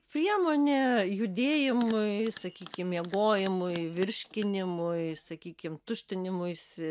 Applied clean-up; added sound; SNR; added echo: none; Bell; 20 dB; none.